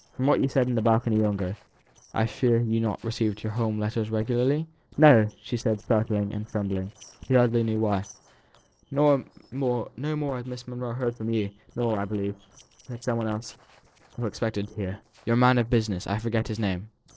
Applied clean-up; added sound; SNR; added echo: neural separator model SepFormer DNS4.